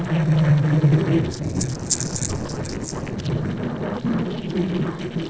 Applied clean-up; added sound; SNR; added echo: neural separator model SepFormer DNS4.